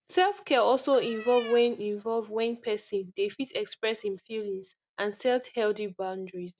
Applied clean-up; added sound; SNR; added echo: none; Cat; 14 dB; none.